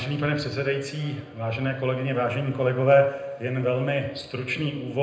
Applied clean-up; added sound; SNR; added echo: none; none; none; reverberation time 0.8 s.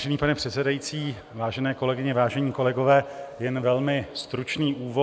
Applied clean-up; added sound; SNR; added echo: none; none; none; none.